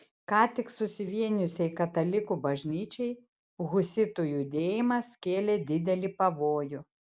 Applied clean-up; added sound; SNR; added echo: none; none; none; none.